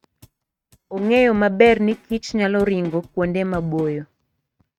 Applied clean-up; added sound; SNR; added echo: neural mask model RNNoise.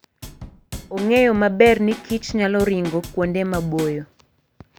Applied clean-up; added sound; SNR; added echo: none; Drum / Drum kit; 15 dB; none.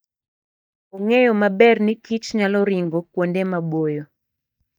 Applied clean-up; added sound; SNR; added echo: neural mask model DeepFilterNet 3.